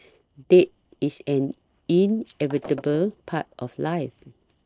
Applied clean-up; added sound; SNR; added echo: neural separator model SepFormer DNS4.